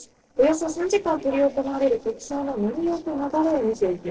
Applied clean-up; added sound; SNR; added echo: neural separator model SepFormer DNS4.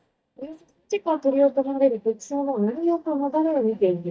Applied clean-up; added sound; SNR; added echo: neural mask model DeepFilterNet 3.